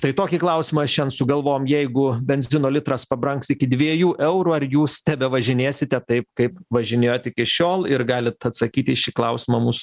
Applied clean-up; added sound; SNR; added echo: none; none; none; none.